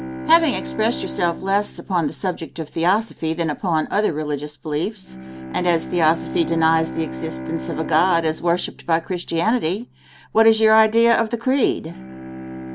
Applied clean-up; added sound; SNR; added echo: none; Bowed string instrument; 12 dB; none.